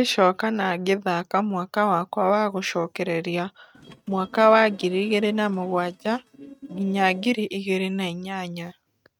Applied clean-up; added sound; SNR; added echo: neural mask model RNNoise.